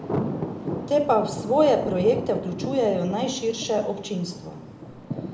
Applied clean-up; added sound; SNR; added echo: none; Thunder; 7 dB; reverberation time 0.7 s.